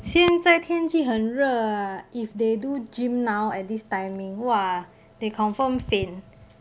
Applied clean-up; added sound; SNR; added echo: none; none; none; none.